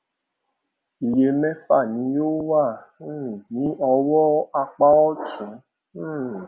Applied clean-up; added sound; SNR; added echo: none; none; none; none.